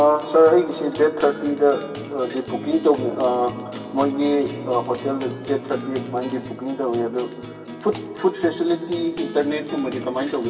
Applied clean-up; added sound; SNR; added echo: none; Acoustic guitar; 12 dB; reverberation time 2.5 s.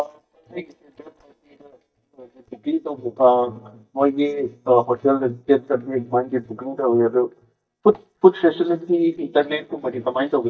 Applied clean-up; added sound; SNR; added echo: neural mask model DeepFilterNet 3.